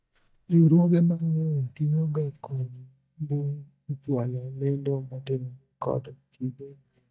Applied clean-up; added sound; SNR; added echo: neural mask model DeepFilterNet 3.